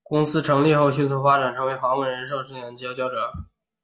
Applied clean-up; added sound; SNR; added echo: none; none; none; none.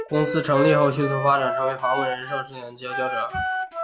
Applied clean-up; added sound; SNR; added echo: none; Wind instrument, woodwind instrument; 4 dB; none.